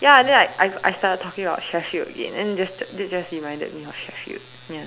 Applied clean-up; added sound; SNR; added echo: none; none; none; none.